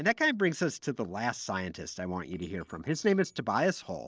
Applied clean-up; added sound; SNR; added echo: neural separator model SepFormer DNS4.